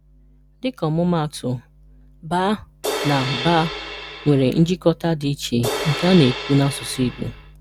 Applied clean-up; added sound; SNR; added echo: none; Crash cymbal; 7 dB; none.